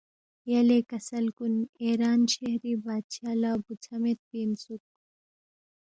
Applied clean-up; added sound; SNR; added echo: none; none; none; none.